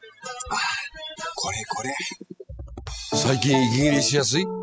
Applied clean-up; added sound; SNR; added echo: classical method spectral subtraction.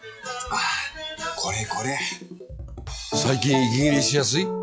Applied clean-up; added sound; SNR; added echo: classical method log-MMSE.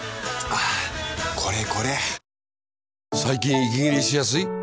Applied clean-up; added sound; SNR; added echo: none; none; none; none.